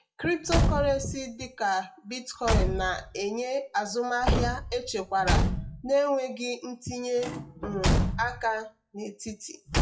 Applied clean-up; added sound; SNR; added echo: classical method WPE with log-MMSE.